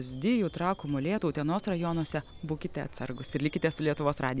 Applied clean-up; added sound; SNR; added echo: none; Screech / Subway, metro, underground; 17 dB; none.